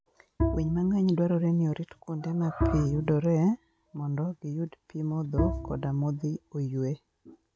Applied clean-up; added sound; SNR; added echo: none; Bowed string instrument; 6 dB; none.